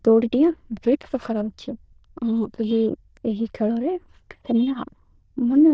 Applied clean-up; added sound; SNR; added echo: neural diffusion model UNIVERSE++.